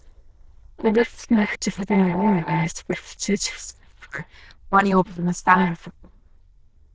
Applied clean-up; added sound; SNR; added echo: neural diffusion model UNIVERSE++.